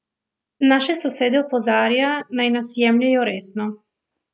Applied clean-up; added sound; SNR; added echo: none; none; none; none.